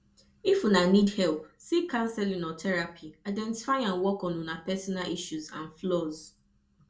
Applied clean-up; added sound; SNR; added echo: none; none; none; reverberation time 0.2 s.